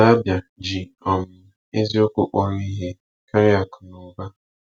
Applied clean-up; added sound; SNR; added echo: none; none; none; none.